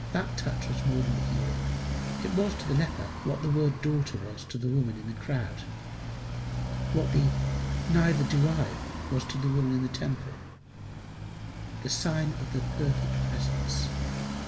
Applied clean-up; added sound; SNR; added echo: none; Motorcycle; 2 dB; reverberation time 2.0 s.